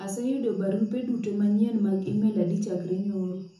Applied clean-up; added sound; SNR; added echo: none; none; none; reverberation time 0.6 s.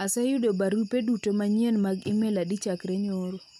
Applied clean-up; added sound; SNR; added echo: none; none; none; none.